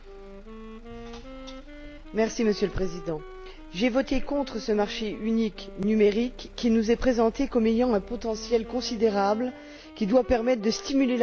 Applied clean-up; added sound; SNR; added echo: none; Wind instrument, woodwind instrument + Motor vehicle (road); 16 dB; none.